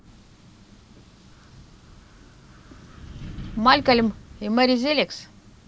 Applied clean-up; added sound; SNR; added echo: none; Wind; 17 dB; none.